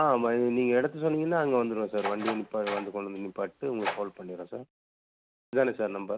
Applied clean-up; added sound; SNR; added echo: none; Door; 10 dB; none.